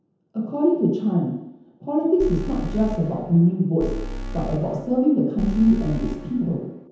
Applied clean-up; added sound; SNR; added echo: none; Alarm; 9 dB; reverberation time 0.9 s.